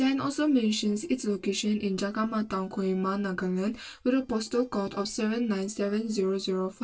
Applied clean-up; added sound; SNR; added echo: neural separator model SepFormer DNS4.